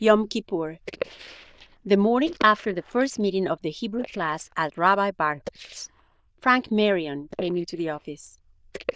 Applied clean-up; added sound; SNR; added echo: neural diffusion model UNIVERSE++.